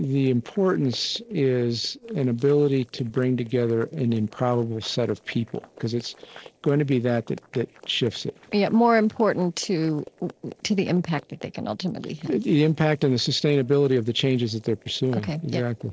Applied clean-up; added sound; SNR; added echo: neural separator model SepFormer DNS4.